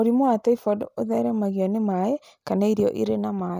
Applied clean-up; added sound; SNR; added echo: neural mask model Resemble Enhance denoiser.